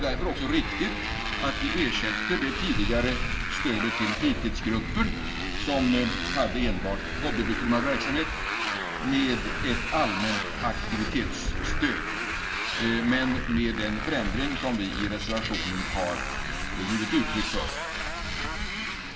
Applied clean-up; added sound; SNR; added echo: none; Motorcycle; 1 dB; reverberation time 2.4 s.